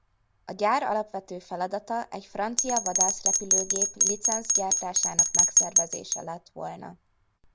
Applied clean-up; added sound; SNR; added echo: none; Bell; -5 dB; none.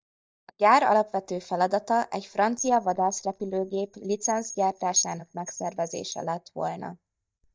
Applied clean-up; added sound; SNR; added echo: neural mask model DeepFilterNet 3.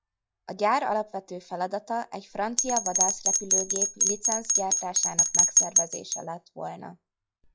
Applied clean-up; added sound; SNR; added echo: classical method log-MMSE.